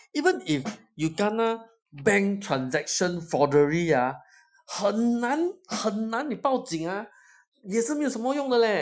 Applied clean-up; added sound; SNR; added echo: classical method Wiener filter.